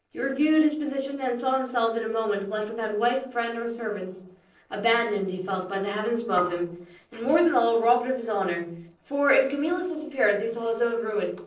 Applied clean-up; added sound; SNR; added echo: neural separator model SepFormer DNS4.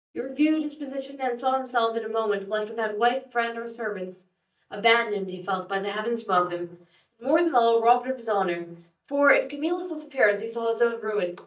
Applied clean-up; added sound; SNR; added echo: neural mask model DeepFilterNet 3.